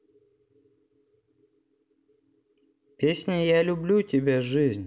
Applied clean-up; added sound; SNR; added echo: none; none; none; none.